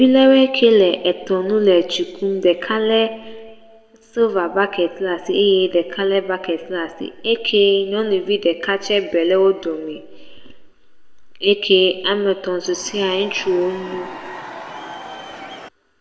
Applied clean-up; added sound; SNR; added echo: none; Crowd / Cheering; 15 dB; reverberation time 1.2 s.